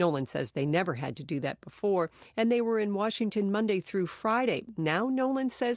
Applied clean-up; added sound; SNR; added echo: none; none; none; none.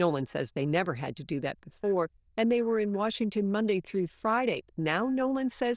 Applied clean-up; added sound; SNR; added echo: neural diffusion model UNIVERSE++.